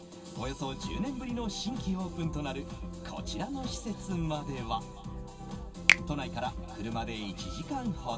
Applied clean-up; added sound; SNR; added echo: none; Finger snapping; -2 dB; reverberation time 2.4 s.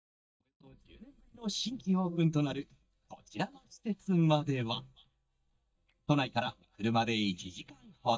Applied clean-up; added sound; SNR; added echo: neural mask model DeepFilterNet 3.